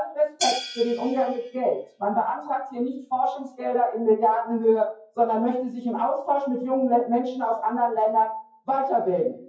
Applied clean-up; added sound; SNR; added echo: classical method WPE with log-MMSE.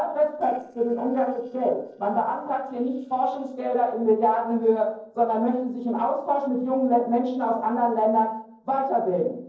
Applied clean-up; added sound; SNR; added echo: neural separator model SepFormer DNS4.